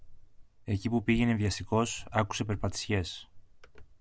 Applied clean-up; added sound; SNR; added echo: none; none; none; none.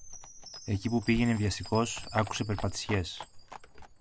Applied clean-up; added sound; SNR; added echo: none; Livestock, farm animals, working animals + Chime; 16 dB; none.